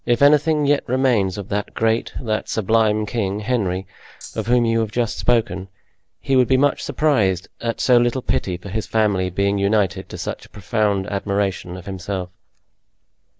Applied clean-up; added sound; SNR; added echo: none; Rattle (instrument); 20 dB; none.